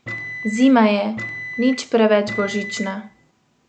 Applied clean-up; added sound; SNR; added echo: none; Microwave oven; 12 dB; none.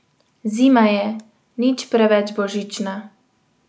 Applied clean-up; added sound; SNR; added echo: none; none; none; none.